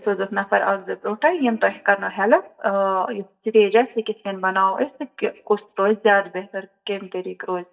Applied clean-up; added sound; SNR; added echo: neural mask model DeepFilterNet 3.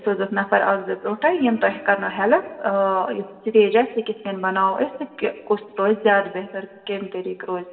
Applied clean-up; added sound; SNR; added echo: none; Electric guitar; 20 dB; reverberation time 2.2 s.